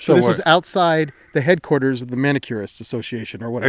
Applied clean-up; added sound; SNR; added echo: none; none; none; none.